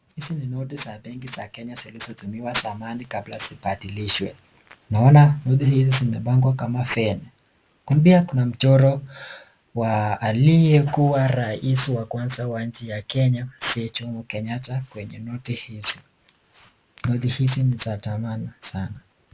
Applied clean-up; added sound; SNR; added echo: none; none; none; none.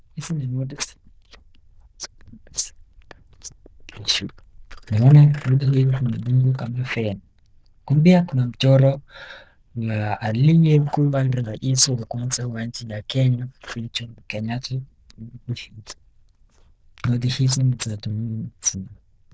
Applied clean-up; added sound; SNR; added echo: neural diffusion model UNIVERSE++.